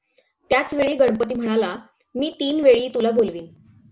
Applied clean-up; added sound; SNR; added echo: none; none; none; none.